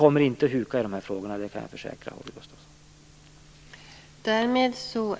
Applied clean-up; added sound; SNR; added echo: none; none; none; none.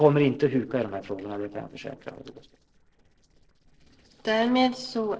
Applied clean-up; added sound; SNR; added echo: neural separator model SepFormer DNS4.